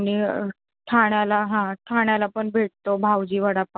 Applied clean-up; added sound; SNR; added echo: none; none; none; none.